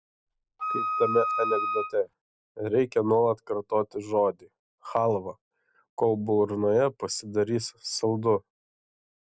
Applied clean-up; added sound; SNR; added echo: none; Wind instrument, woodwind instrument; 2 dB; none.